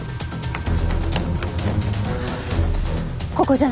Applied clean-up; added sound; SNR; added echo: none; none; none; none.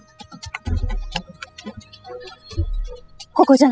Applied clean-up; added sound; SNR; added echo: classical method spectral subtraction.